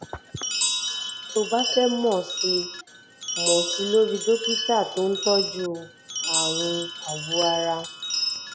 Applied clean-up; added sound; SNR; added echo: none; Chime; 2 dB; none.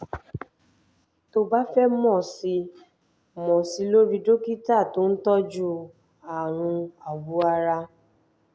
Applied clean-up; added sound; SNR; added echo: none; none; none; none.